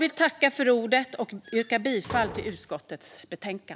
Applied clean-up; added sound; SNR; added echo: none; Slam; 15 dB; none.